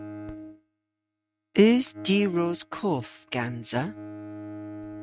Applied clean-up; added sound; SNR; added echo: neural mask model RNNoise.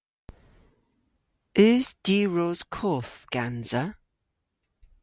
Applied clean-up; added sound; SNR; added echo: none; none; none; none.